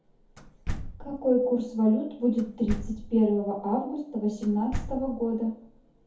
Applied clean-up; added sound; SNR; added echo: none; Slam; 10 dB; reverberation time 0.5 s.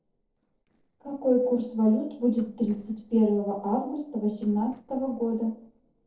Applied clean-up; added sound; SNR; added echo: neural separator model SepFormer DNS4.